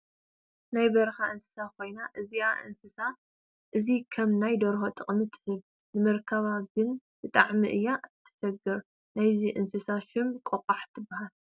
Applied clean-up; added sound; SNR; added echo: none; none; none; none.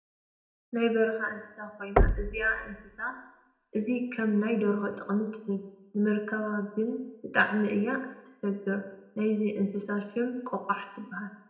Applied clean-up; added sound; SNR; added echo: none; Knock; 1 dB; reverberation time 0.7 s.